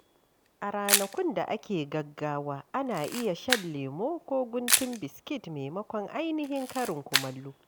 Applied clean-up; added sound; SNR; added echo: none; Camera; 2 dB; none.